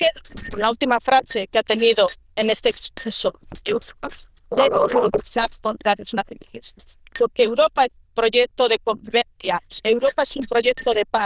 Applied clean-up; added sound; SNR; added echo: neural diffusion model UNIVERSE++.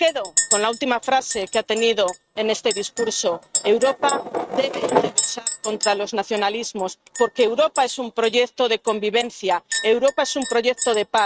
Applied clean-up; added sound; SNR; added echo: neural mask model RNNoise.